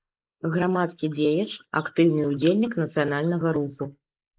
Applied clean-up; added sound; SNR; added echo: neural mask model Resemble Enhance denoiser.